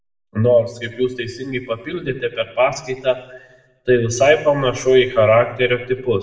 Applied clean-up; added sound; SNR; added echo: none; none; none; reverberation time 0.6 s.